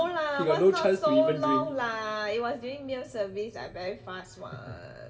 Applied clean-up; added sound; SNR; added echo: none; none; none; reverberation time 1.6 s.